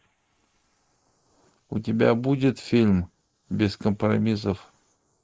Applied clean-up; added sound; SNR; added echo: neural mask model Resemble Enhance denoiser.